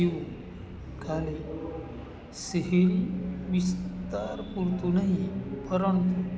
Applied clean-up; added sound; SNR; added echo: none; none; none; none.